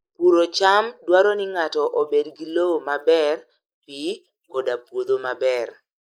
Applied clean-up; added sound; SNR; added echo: neural mask model Resemble Enhance denoiser.